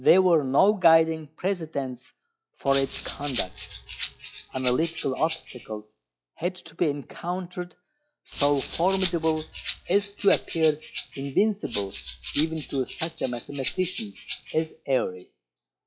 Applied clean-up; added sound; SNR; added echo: classical method log-MMSE.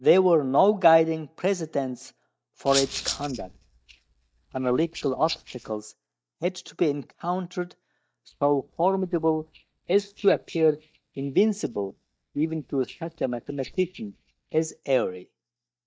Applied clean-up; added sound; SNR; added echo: neural mask model DeepFilterNet 3.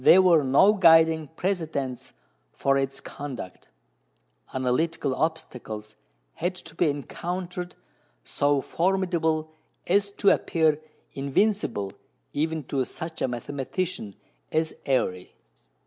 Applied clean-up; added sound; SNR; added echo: none; none; none; none.